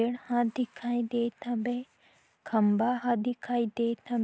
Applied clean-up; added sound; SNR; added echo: none; none; none; none.